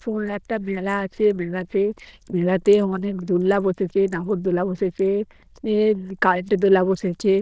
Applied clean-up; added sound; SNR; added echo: neural diffusion model UNIVERSE++.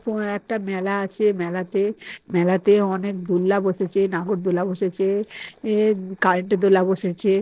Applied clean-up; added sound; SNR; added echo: neural separator model SepFormer DNS4.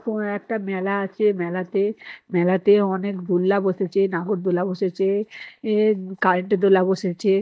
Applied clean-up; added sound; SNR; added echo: neural mask model DeepFilterNet 3.